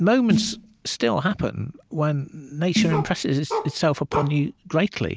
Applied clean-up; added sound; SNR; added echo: none; Snare drum + Bark; 6 dB; none.